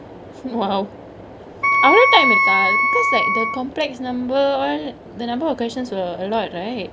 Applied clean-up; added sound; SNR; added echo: none; Wind instrument, woodwind instrument; -5 dB; none.